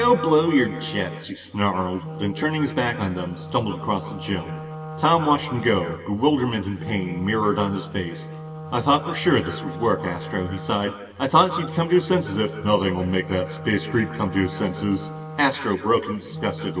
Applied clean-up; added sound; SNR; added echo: none; Wind instrument, woodwind instrument; 12 dB; reverberation time 1.4 s.